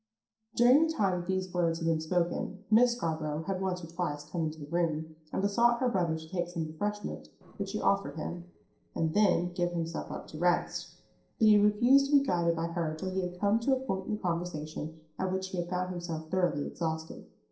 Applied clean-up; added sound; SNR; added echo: neural separator model SepFormer DNS4.